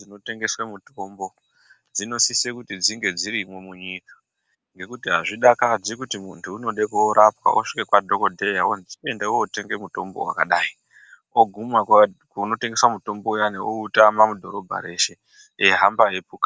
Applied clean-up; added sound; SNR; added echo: none; none; none; none.